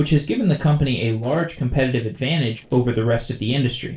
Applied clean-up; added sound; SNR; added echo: neural separator model SepFormer DNS4.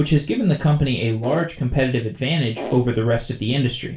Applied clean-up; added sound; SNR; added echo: none; Fart; 11 dB; reverberation time 0.3 s.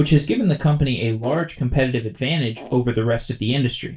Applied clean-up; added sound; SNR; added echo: neural mask model DeepFilterNet 3.